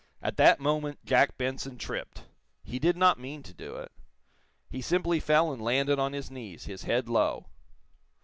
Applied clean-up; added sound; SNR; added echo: none; none; none; none.